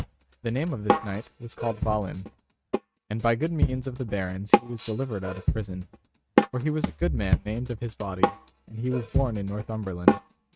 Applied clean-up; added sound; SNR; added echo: neural mask model RNNoise.